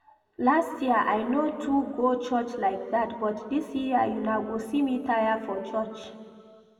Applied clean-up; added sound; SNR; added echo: none; none; none; reverberation time 2.3 s.